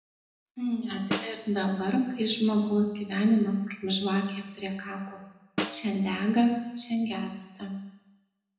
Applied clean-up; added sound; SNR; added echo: none; Snare drum; 10 dB; reverberation time 0.8 s.